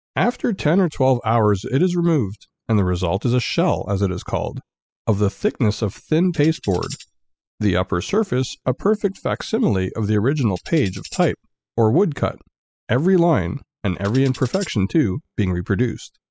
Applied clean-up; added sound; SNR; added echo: classical method spectral subtraction.